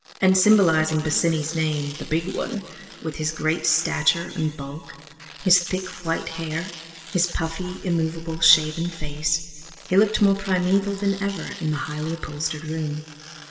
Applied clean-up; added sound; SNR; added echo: none; Tearing; 18 dB; reverberation time 2.2 s.